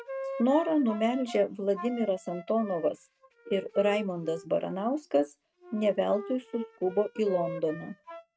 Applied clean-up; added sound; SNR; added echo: neural mask model RNNoise.